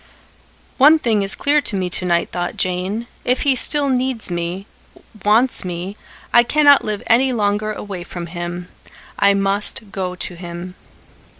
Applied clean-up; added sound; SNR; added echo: none; none; none; none.